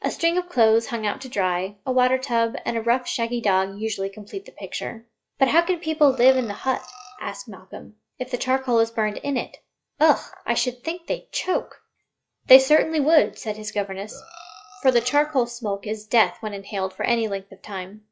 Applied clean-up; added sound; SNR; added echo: classical method log-MMSE.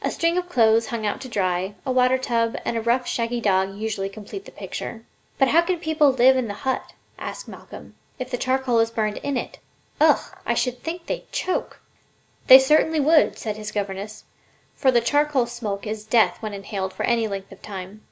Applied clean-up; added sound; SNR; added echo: none; none; none; none.